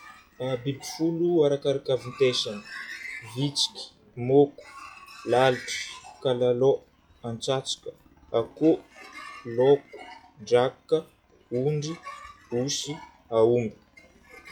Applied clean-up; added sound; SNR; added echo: classical method log-MMSE.